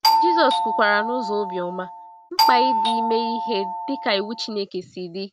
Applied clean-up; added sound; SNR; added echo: none; Doorbell; -3 dB; none.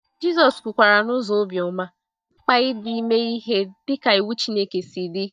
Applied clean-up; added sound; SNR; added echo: neural mask model DeepFilterNet 3.